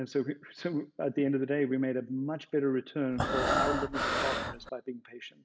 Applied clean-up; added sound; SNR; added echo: none; Breathing; -2 dB; none.